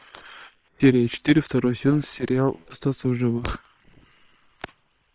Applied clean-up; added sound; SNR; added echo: neural separator model SepFormer WHAM!.